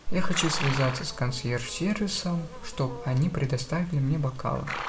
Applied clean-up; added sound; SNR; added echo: none; Livestock, farm animals, working animals; 12 dB; reverberation time 0.4 s.